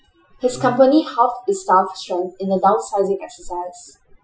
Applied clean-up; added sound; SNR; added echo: classical method Wiener filter.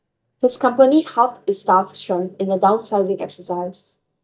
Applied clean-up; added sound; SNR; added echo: neural mask model DeepFilterNet 3.